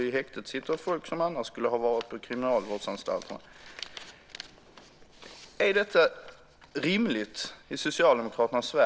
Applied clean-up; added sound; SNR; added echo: none; none; none; none.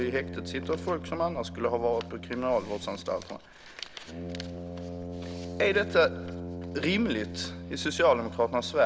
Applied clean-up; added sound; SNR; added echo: none; Brass instrument; 9 dB; none.